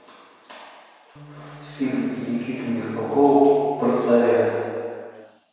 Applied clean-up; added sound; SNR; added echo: none; Organ; 19 dB; reverberation time 1.9 s.